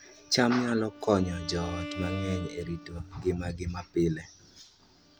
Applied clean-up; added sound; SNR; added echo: none; Bowed string instrument; 13 dB; none.